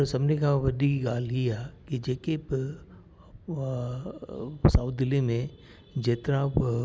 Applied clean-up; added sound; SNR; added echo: none; none; none; none.